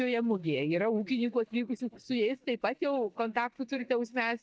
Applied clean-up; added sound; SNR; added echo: neural mask model DeepFilterNet 3.